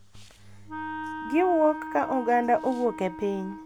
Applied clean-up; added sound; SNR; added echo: none; Wind instrument, woodwind instrument; 11 dB; none.